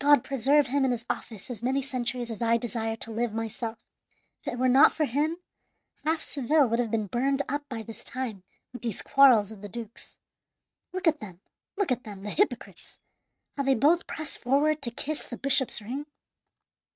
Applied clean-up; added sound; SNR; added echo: neural mask model RNNoise.